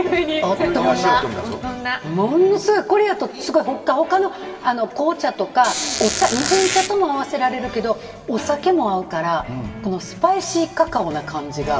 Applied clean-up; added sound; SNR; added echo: none; Squeak; 4 dB; reverberation time 1.5 s.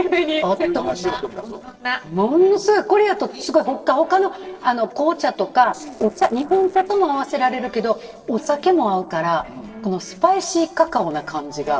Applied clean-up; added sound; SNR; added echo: neural separator model SepFormer DNS4.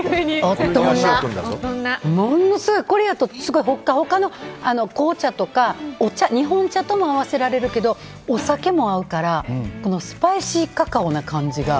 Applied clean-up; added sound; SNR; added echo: none; none; none; none.